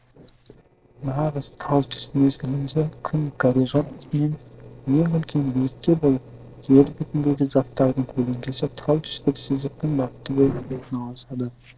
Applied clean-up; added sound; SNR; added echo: neural separator model SepFormer DNS4.